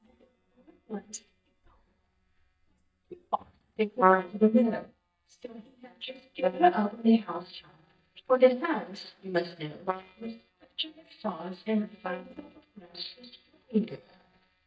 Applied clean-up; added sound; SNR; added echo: neural mask model DeepFilterNet 3.